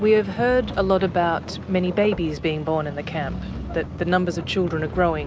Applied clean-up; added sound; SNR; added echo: none; none; none; none.